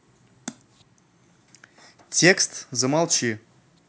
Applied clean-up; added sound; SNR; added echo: none; none; none; none.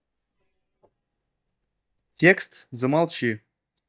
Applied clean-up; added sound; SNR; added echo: neural mask model DeepFilterNet 3.